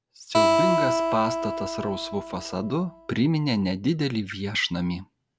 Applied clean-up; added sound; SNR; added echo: none; Acoustic guitar; -1 dB; none.